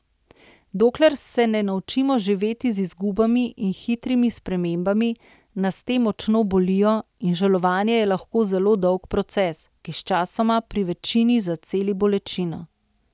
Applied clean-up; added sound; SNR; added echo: none; none; none; none.